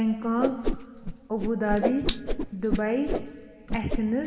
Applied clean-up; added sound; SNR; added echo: none; Whoosh, swoosh, swish; 2 dB; reverberation time 2.4 s.